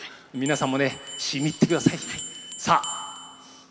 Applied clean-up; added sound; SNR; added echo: none; Bell; 12 dB; none.